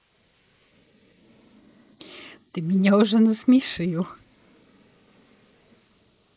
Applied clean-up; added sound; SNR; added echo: neural mask model Resemble Enhance denoiser.